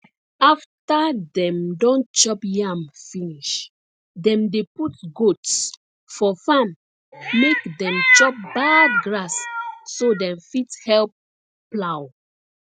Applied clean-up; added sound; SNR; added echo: none; Meow; -1 dB; none.